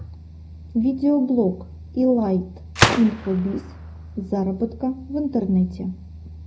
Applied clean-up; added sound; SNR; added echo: none; Gunshot, gunfire; 5 dB; reverberation time 0.4 s.